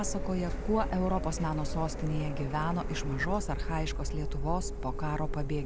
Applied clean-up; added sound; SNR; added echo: none; Printer; 1 dB; none.